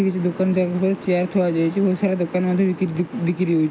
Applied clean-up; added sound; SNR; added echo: none; none; none; none.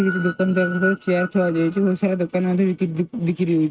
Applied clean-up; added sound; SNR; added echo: neural mask model RNNoise.